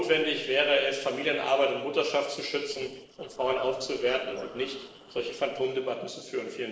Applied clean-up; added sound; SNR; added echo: neural separator model SepFormer DNS4.